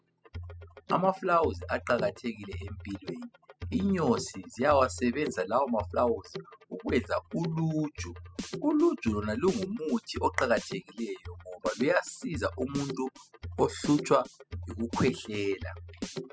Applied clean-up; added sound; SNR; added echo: classical method spectral subtraction.